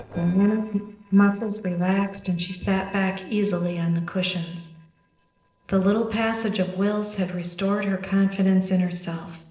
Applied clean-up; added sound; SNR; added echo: neural separator model SepFormer DNS4.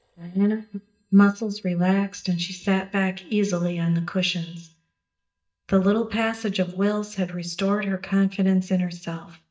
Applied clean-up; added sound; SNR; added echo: neural mask model DeepFilterNet 3.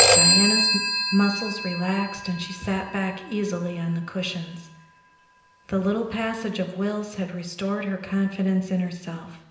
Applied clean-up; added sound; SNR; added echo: none; Telephone; 0 dB; reverberation time 0.9 s.